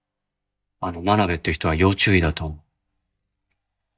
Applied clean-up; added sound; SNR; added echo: neural mask model DeepFilterNet 3.